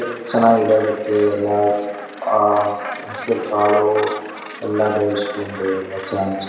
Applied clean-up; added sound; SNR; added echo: none; Gull, seagull; 14 dB; reverberation time 1.0 s.